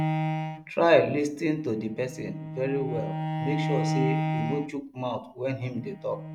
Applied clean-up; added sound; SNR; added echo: neural mask model RNNoise.